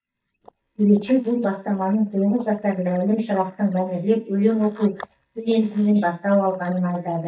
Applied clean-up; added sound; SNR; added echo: neural mask model DeepFilterNet 3.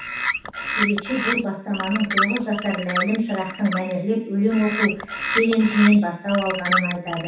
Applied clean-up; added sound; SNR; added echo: none; Bird; 4 dB; reverberation time 0.7 s.